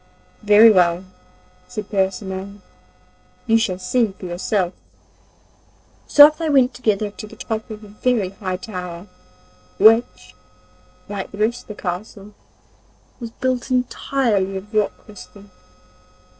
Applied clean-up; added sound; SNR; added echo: neural separator model SepFormer DNS4.